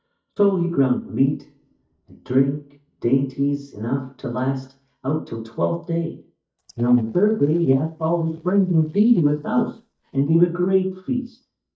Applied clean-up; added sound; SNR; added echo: neural mask model DeepFilterNet 3.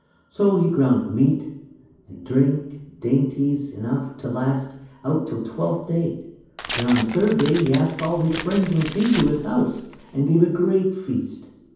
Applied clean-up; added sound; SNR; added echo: none; Tearing; 10 dB; reverberation time 0.9 s.